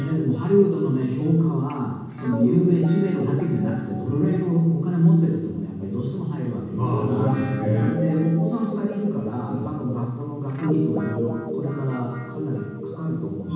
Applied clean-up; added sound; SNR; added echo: none; Guitar; 10 dB; reverberation time 1.2 s.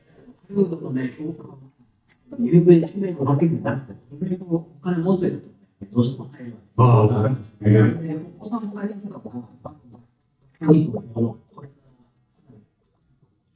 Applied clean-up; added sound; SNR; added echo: neural mask model DeepFilterNet 3.